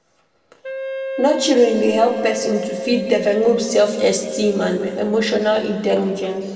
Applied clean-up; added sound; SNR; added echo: none; Wind instrument, woodwind instrument; 10 dB; reverberation time 1.8 s.